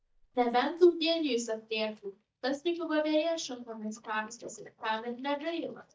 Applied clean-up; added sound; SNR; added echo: neural mask model DeepFilterNet 3.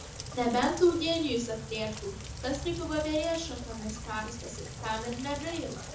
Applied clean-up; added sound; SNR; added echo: none; Rain; 9 dB; reverberation time 0.5 s.